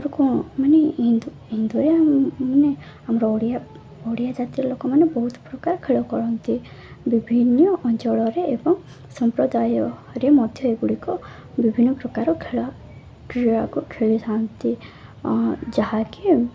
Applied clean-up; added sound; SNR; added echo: none; none; none; none.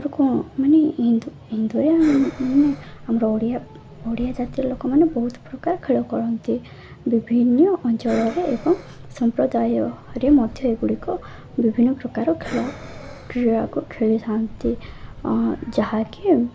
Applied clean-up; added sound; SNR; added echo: none; Breathing; 17 dB; none.